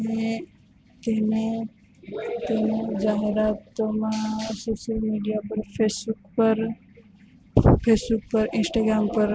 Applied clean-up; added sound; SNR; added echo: none; none; none; none.